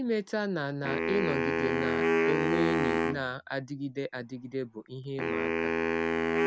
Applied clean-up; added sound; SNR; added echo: none; Wind instrument, woodwind instrument; -3 dB; none.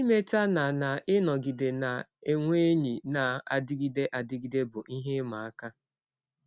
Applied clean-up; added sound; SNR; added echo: none; none; none; none.